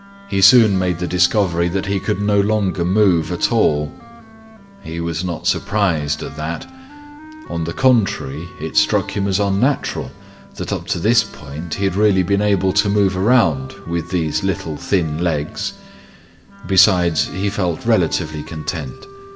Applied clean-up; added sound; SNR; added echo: none; Wind instrument, woodwind instrument; 19 dB; reverberation time 1.2 s.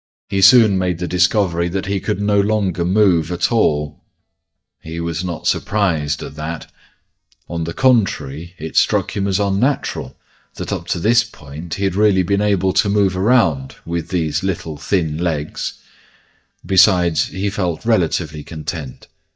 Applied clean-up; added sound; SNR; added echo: neural mask model DeepFilterNet 3.